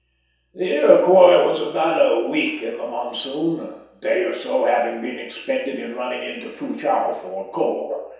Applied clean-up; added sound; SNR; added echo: none; none; none; reverberation time 0.7 s.